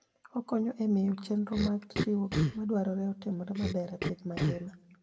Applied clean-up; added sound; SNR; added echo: none; Cough; 3 dB; reverberation time 0.8 s.